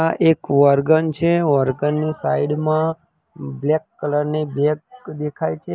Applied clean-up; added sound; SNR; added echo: none; none; none; none.